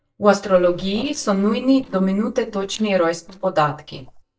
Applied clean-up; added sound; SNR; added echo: neural mask model DeepFilterNet 3.